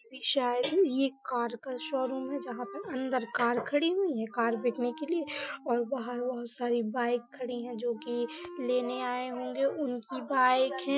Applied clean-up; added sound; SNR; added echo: classical method Wiener filter.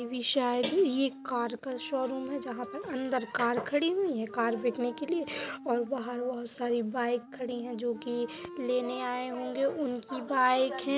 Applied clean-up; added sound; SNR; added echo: none; Wind instrument, woodwind instrument; 16 dB; none.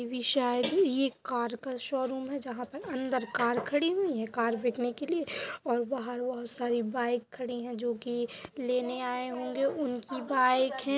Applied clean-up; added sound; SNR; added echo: none; none; none; none.